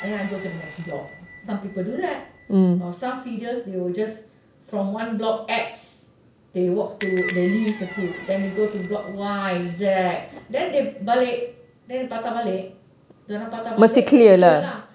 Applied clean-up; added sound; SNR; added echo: none; Squeak / Bell; 9 dB; none.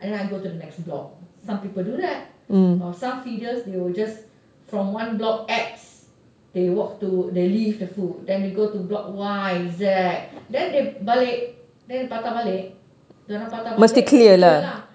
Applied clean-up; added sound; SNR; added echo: none; none; none; none.